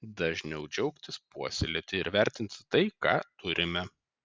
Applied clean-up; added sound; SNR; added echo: none; none; none; none.